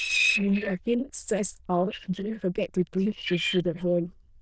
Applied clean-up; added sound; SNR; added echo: neural diffusion model UNIVERSE++.